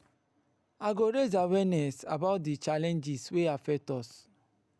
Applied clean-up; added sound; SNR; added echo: none; none; none; none.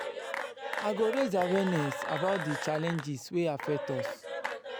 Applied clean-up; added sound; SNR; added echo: none; Applause / Cheering / Clapping; 5 dB; none.